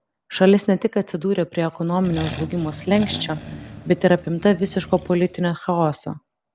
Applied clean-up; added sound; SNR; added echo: none; Accelerating, revving, vroom; 14 dB; none.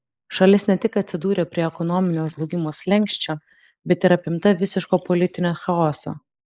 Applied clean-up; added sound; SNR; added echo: neural mask model Resemble Enhance denoiser.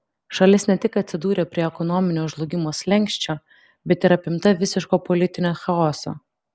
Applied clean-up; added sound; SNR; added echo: none; none; none; none.